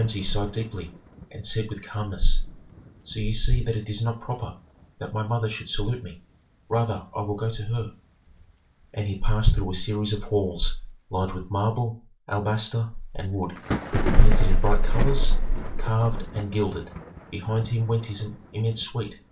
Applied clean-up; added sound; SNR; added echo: none; Thunder; 15 dB; reverberation time 0.3 s.